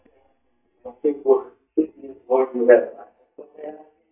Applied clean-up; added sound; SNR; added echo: neural mask model DeepFilterNet 3.